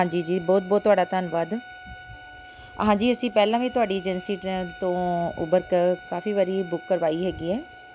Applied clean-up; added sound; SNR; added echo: none; Bowed string instrument; 19 dB; none.